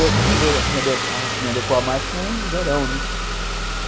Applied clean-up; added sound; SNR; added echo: none; Engine starting / Car; -2 dB; none.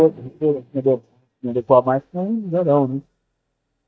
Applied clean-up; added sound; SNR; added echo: neural mask model DeepFilterNet 3.